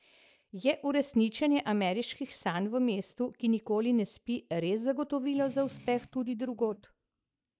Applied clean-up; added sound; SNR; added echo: neural mask model DeepFilterNet 3.